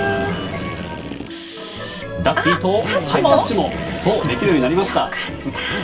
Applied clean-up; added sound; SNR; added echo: none; Drill; 12 dB; reverberation time 0.2 s.